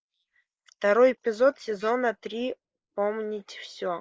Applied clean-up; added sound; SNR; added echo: neural mask model Resemble Enhance denoiser.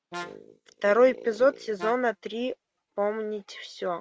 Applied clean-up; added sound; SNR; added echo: neural mask model RNNoise.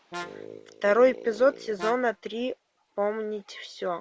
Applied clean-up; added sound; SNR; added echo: none; Brass instrument; 17 dB; none.